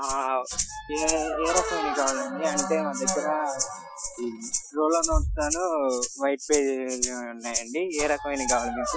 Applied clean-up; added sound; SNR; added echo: classical method Wiener filter.